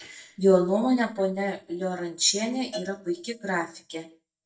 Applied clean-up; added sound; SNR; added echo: neural mask model DeepFilterNet 3.